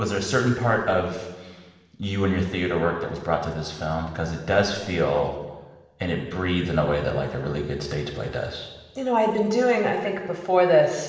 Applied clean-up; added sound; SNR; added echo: none; none; none; reverberation time 1.2 s.